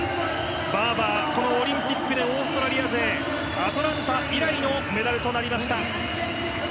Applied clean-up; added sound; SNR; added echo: none; Electric guitar; 20 dB; none.